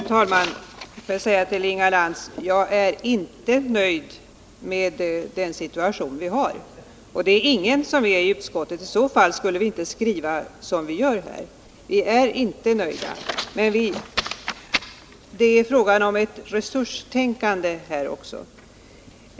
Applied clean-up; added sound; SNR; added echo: none; none; none; none.